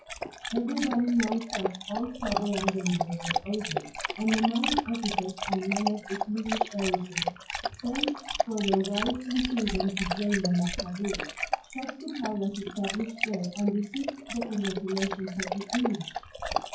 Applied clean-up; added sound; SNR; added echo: classical method WPE with log-MMSE.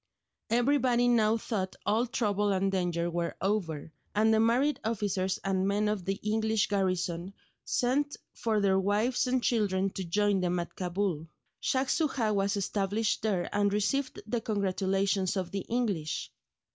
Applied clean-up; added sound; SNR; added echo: none; none; none; none.